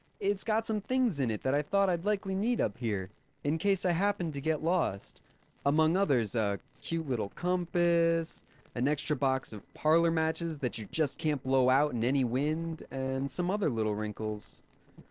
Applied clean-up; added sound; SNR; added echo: neural separator model SepFormer DNS4.